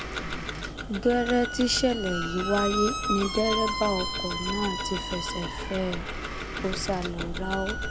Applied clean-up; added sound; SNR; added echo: none; Squeak + Tick-tock; 3 dB; none.